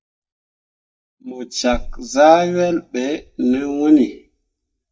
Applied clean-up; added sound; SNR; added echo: neural mask model DeepFilterNet 3.